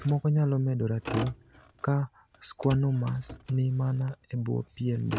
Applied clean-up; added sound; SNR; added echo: none; Motor vehicle (road); 14 dB; none.